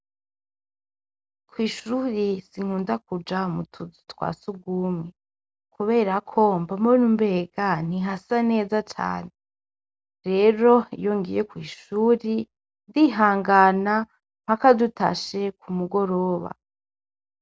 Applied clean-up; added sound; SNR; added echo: none; none; none; none.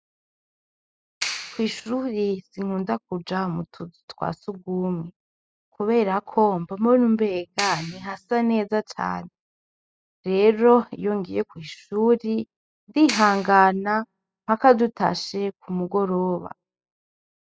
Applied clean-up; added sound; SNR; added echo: classical method spectral subtraction.